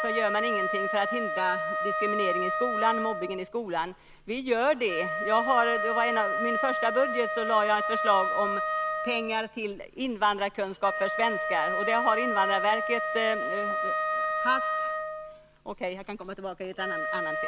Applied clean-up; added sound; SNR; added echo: none; Wind instrument, woodwind instrument; 1 dB; none.